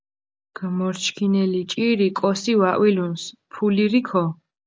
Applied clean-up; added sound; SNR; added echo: none; none; none; none.